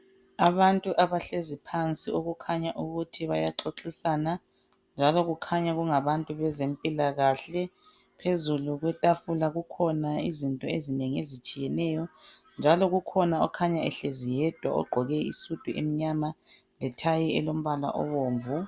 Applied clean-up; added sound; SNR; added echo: none; none; none; none.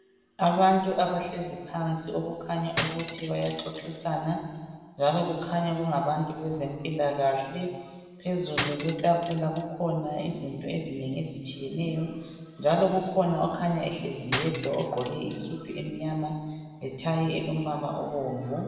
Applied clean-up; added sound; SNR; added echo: none; Cutlery, silverware; 4 dB; reverberation time 1.5 s.